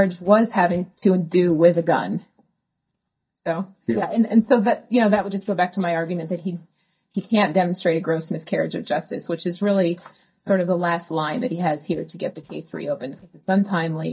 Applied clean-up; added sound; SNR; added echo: neural mask model DeepFilterNet 3.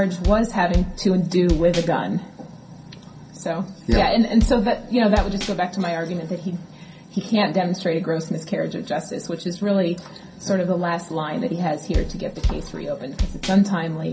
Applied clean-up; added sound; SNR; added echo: none; Bass drum; 4 dB; reverberation time 0.3 s.